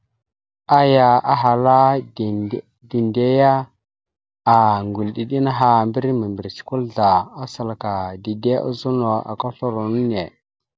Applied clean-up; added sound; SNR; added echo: none; none; none; none.